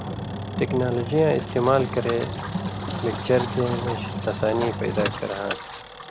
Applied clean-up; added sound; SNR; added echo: none; Engine; 5 dB; none.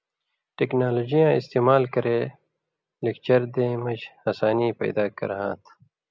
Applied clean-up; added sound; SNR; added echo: none; none; none; none.